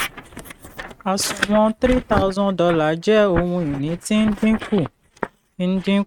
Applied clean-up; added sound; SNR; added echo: neural mask model RNNoise.